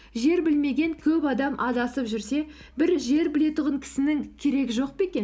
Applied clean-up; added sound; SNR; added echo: none; none; none; none.